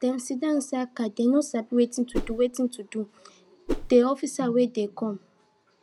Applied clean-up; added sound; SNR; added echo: none; Whoosh, swoosh, swish; 4 dB; none.